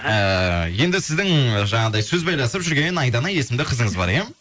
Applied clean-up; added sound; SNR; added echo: neural mask model Resemble Enhance denoiser.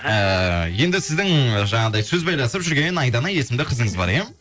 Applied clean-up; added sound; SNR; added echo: neural separator model SepFormer DNS4.